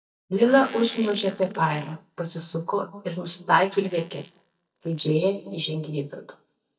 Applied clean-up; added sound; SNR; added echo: neural mask model DeepFilterNet 3.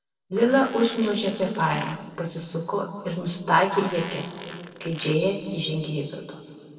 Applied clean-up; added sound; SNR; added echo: neural separator model SepFormer DNS4.